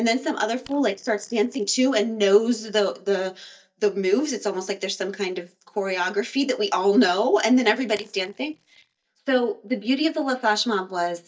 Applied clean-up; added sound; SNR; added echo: neural mask model DeepFilterNet 3.